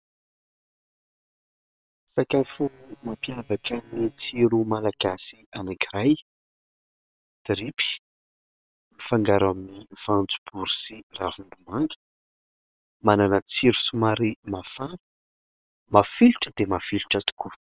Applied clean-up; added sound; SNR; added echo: neural separator model SepFormer WHAM!.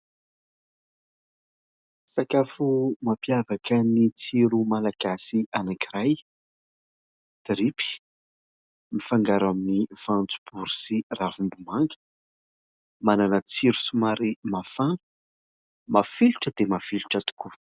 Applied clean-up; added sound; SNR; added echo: none; none; none; none.